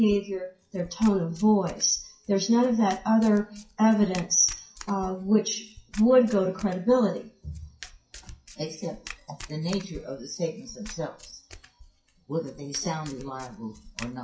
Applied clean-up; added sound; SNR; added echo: classical method WPE with log-MMSE.